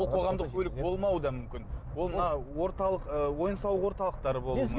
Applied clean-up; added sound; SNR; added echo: none; none; none; none.